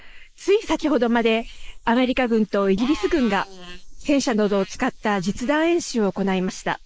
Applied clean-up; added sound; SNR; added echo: neural mask model Resemble Enhance denoiser.